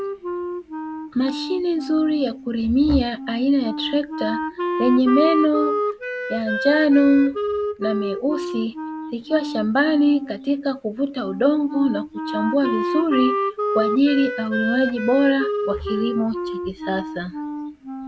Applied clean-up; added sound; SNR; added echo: none; Wind instrument, woodwind instrument; 6 dB; none.